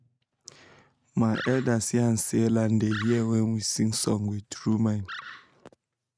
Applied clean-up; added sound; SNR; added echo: neural mask model RNNoise.